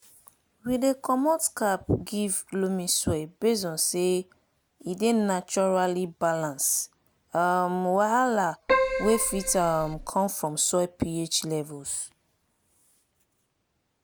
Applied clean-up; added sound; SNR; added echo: none; Keyboard (musical); 1 dB; none.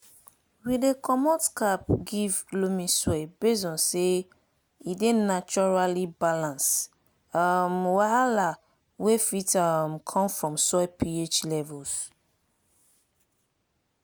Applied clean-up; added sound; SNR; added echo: none; none; none; none.